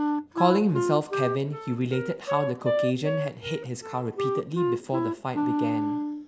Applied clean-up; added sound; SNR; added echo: none; Wind instrument, woodwind instrument; 0 dB; none.